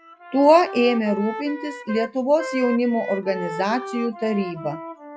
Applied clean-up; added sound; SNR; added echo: classical method log-MMSE.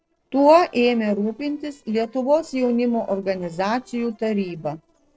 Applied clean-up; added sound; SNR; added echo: neural separator model SepFormer DNS4.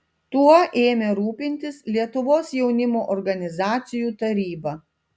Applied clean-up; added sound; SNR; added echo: none; none; none; none.